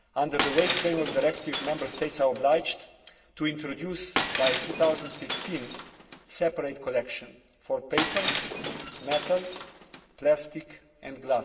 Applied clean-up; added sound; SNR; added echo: none; Shatter; 4 dB; reverberation time 0.8 s.